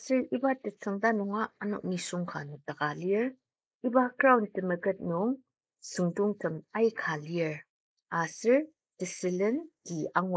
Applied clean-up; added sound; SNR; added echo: neural mask model Resemble Enhance denoiser.